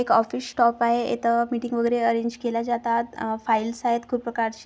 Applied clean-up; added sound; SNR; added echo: none; none; none; none.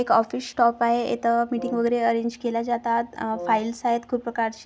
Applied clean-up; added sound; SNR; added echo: none; Brass instrument; 16 dB; none.